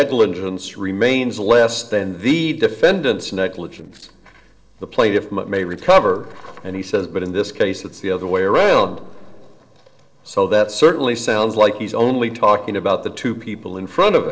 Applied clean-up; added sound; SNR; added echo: neural separator model SepFormer DNS4.